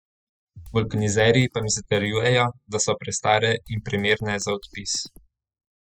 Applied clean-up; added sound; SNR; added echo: classical method spectral subtraction.